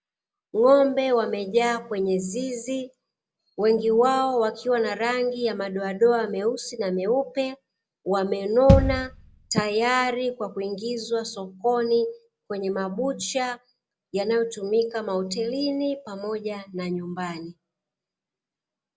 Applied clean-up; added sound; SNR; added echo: none; Bass drum; -1 dB; none.